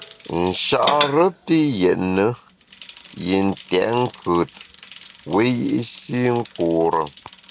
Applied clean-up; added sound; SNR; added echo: none; Bicycle; 14 dB; none.